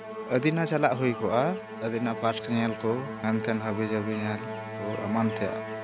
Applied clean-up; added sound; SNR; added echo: none; Musical instrument; 8 dB; none.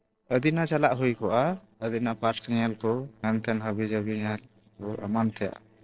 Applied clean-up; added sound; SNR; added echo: neural separator model SepFormer DNS4.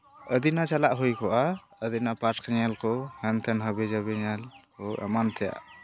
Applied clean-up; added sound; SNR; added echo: none; none; none; none.